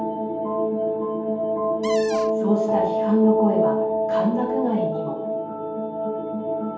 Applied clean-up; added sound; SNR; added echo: none; Cupboard open or close; 13 dB; reverberation time 0.7 s.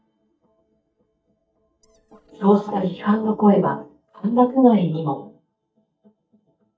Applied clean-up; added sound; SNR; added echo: neural mask model DeepFilterNet 3.